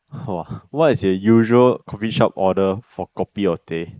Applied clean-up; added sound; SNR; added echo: neural mask model Resemble Enhance denoiser.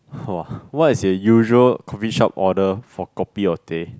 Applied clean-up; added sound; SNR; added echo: none; none; none; none.